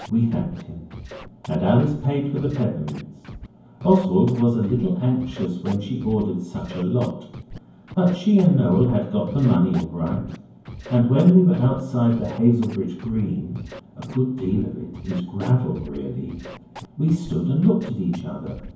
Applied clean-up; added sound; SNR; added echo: none; Scratching (performance technique); 18 dB; reverberation time 0.9 s.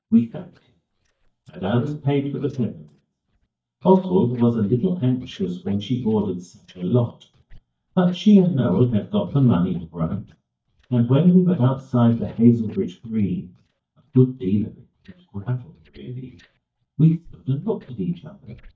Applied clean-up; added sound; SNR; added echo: neural mask model DeepFilterNet 3.